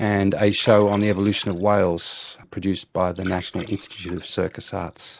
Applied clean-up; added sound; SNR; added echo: neural mask model Resemble Enhance denoiser.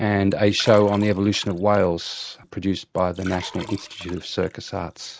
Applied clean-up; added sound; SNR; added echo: neural mask model RNNoise.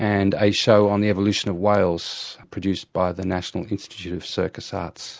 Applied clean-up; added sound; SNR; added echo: none; none; none; none.